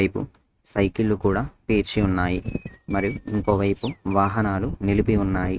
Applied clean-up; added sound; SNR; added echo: neural mask model RNNoise.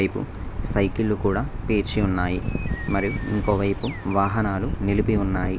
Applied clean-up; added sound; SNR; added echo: none; Bird + Motorcycle / Accelerating, revving, vroom; 18 dB; none.